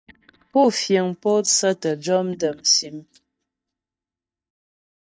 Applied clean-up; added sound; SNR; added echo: neural mask model DeepFilterNet 3.